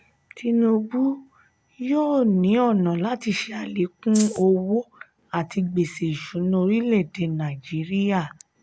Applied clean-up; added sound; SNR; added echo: none; Rattle (instrument); 10 dB; none.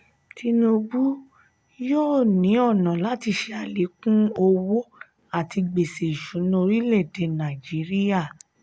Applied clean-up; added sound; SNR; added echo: none; none; none; none.